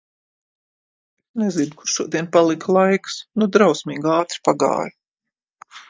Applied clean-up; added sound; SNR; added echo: neural mask model DeepFilterNet 3.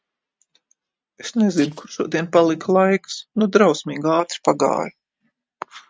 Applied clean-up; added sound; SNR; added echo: neural mask model RNNoise.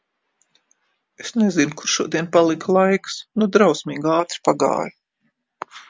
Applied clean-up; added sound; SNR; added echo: none; none; none; none.